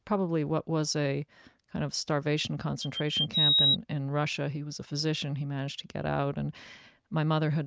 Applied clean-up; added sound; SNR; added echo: neural mask model RNNoise.